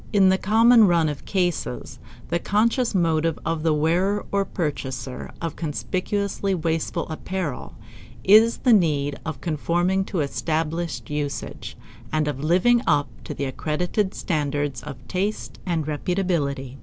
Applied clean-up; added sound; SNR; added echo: none; none; none; none.